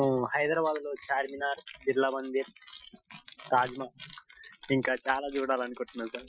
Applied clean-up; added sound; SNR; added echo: classical method Wiener filter.